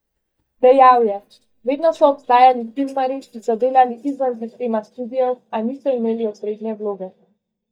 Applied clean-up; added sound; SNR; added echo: neural mask model DeepFilterNet 3.